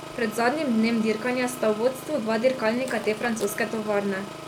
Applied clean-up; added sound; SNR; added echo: none; Engine; 12 dB; none.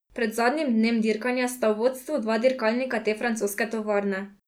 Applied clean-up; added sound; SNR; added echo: none; none; none; none.